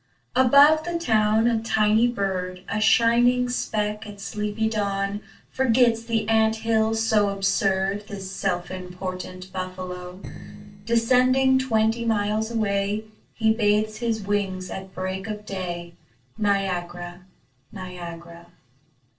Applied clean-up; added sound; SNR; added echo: neural separator model SepFormer DNS4.